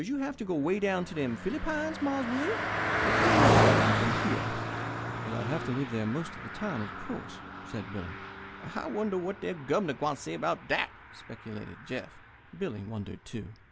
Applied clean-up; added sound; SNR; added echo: none; Car passing by; -1 dB; none.